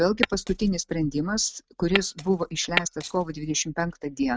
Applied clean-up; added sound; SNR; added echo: neural mask model RNNoise.